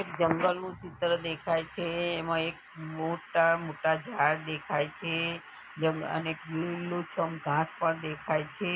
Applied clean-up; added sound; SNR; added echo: none; none; none; none.